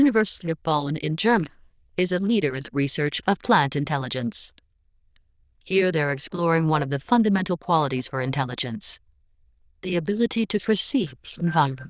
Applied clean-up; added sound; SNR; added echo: neural diffusion model UNIVERSE++.